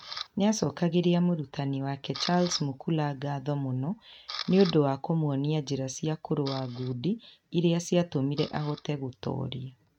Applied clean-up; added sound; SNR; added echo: neural mask model RNNoise.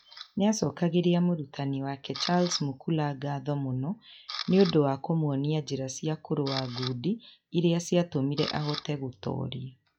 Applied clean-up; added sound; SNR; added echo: classical method log-MMSE.